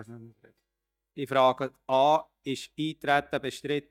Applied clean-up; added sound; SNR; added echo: neural mask model DeepFilterNet 3.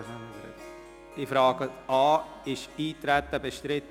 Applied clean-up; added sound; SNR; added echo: none; Harp; 20 dB; none.